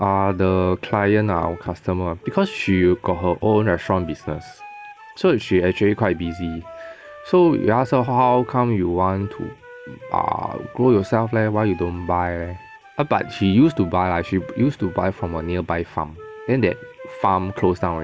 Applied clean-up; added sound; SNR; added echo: none; Wind instrument, woodwind instrument; 19 dB; none.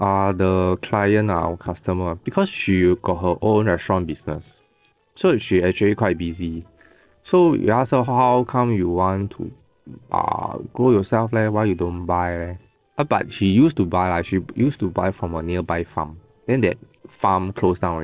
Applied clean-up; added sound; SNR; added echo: neural separator model SepFormer DNS4.